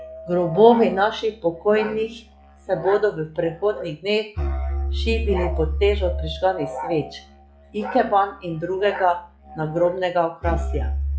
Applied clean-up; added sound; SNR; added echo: classical method log-MMSE.